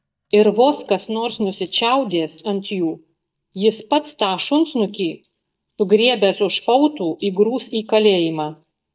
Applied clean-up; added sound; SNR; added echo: neural mask model DeepFilterNet 3.